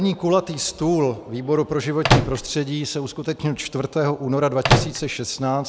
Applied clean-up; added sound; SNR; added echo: none; Microwave oven; -3 dB; none.